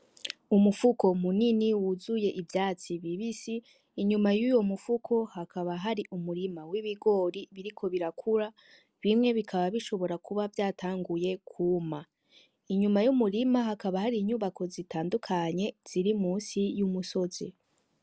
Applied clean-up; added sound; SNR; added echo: none; none; none; none.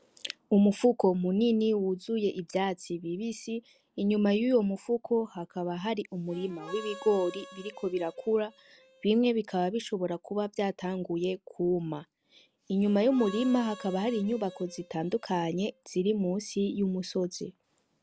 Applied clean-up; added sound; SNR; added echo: none; Harmonica; 18 dB; none.